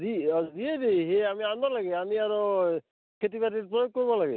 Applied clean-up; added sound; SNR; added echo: none; none; none; none.